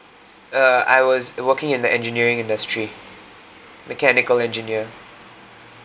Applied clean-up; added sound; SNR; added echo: none; none; none; none.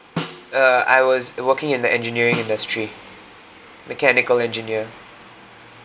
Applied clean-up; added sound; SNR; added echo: none; Snare drum; 14 dB; none.